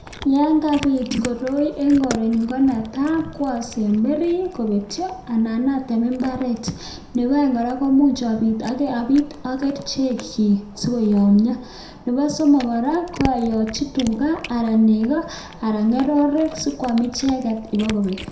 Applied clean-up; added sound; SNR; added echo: none; Cat; 17 dB; reverberation time 0.5 s.